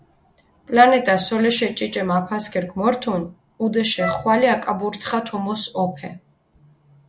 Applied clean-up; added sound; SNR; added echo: none; Wind instrument, woodwind instrument; 10 dB; none.